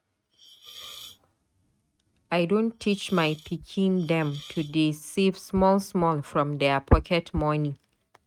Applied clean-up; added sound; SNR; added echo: neural mask model RNNoise.